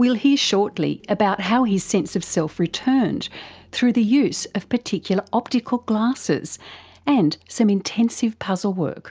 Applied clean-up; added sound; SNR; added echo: none; none; none; none.